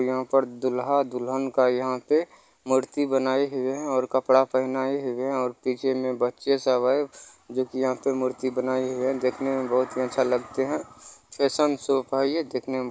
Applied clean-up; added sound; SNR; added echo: none; none; none; none.